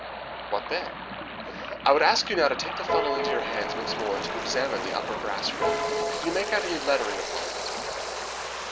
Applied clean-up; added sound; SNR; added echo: none; Waves, surf + Piano; 2 dB; none.